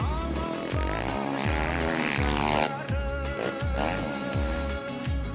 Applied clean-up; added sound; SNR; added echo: none; Motorcycle; 2 dB; none.